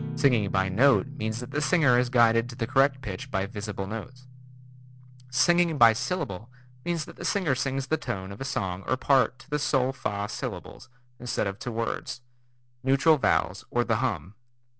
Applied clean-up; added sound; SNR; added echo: none; Guitar; 16 dB; none.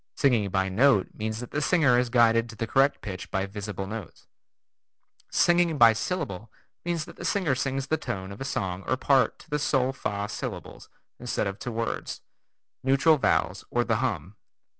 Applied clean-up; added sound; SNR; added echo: none; none; none; none.